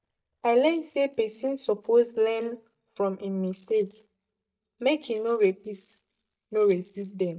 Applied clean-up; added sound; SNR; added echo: neural mask model DeepFilterNet 3.